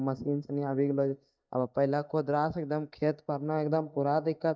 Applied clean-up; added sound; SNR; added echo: neural mask model DeepFilterNet 3.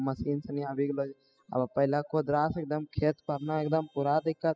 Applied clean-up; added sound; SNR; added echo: classical method spectral subtraction.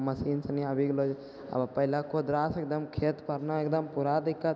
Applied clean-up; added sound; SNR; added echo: none; none; none; none.